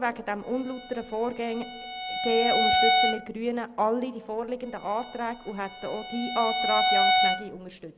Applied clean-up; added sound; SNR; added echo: none; Bowed string instrument; -3 dB; none.